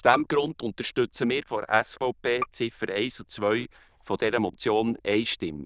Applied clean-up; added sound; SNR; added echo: neural diffusion model UNIVERSE++.